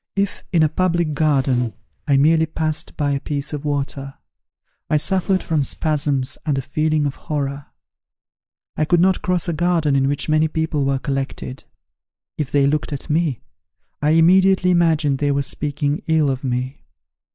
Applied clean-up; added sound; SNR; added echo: neural mask model DeepFilterNet 3.